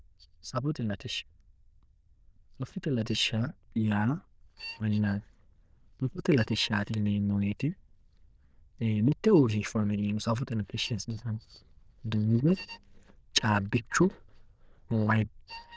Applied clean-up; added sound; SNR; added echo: neural diffusion model UNIVERSE++.